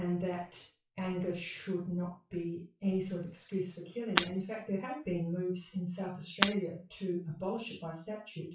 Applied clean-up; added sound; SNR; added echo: classical method WPE with log-MMSE.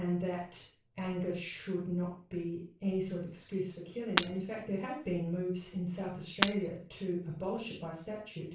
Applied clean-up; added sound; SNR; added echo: none; Shatter; 0 dB; reverberation time 0.4 s.